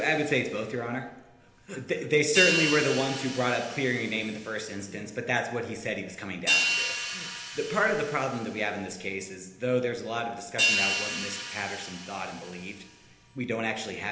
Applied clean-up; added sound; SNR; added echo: none; Hi-hat; 3 dB; reverberation time 1.0 s.